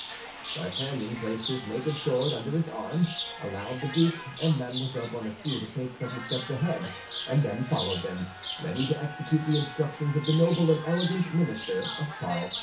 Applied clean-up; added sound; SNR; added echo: none; Chirp, tweet; 8 dB; reverberation time 0.3 s.